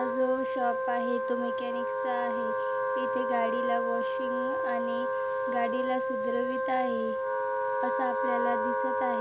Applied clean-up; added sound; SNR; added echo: none; Wind instrument, woodwind instrument; -4 dB; none.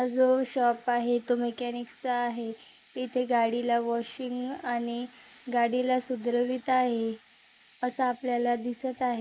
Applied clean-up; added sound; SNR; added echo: neural mask model Resemble Enhance denoiser.